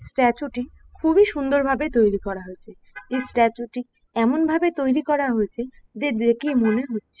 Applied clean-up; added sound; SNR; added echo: classical method spectral subtraction.